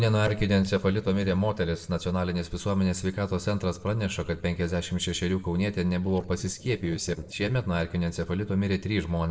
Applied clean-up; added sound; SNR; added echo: neural separator model SepFormer DNS4.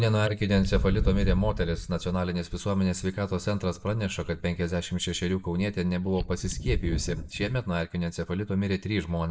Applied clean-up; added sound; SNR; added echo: neural mask model DeepFilterNet 3.